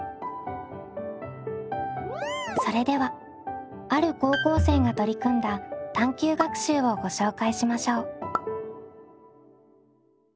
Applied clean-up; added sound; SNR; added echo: none; none; none; none.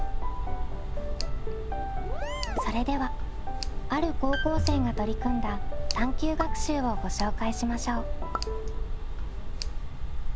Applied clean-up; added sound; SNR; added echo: none; Tick; -3 dB; none.